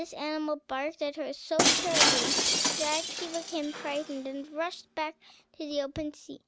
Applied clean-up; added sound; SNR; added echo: none; Shatter; -3 dB; none.